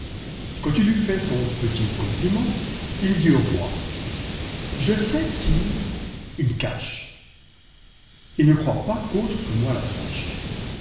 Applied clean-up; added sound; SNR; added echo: none; Hiss; 5 dB; reverberation time 0.9 s.